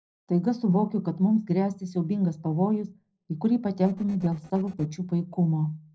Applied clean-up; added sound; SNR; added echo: neural separator model SepFormer DNS4.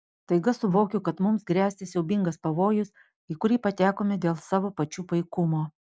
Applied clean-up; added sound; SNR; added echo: none; none; none; none.